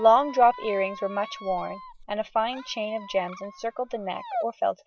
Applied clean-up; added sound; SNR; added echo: none; Squeak; 14 dB; none.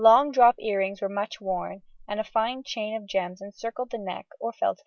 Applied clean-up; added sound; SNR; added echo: none; none; none; none.